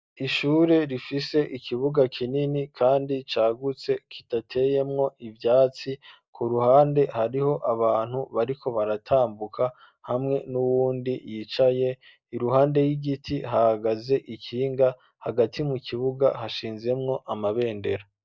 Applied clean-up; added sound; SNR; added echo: none; none; none; none.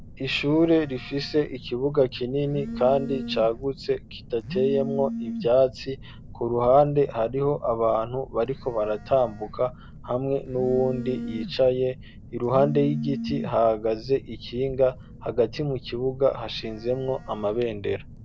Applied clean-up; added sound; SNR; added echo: none; Telephone; 12 dB; none.